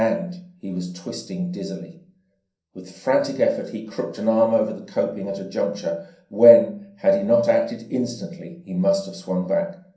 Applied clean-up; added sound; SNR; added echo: none; none; none; reverberation time 0.6 s.